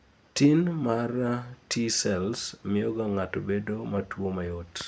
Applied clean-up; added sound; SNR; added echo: none; none; none; none.